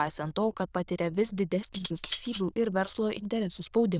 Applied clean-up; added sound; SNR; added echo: neural diffusion model UNIVERSE++.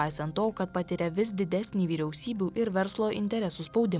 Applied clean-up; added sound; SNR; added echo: none; none; none; none.